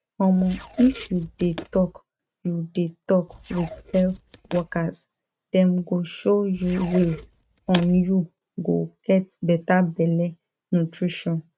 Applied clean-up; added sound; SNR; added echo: neural mask model RNNoise.